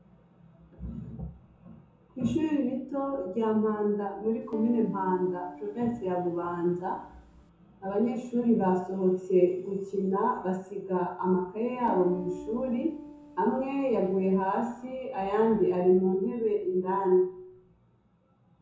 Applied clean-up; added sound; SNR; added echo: none; Piano; 16 dB; reverberation time 0.6 s.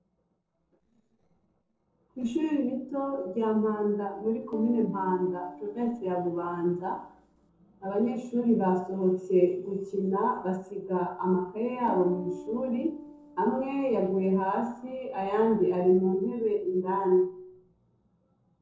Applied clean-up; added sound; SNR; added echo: neural separator model SepFormer DNS4.